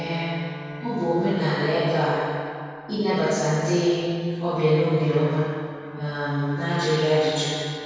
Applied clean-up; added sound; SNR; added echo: none; Bowed string instrument; 15 dB; reverberation time 2.2 s.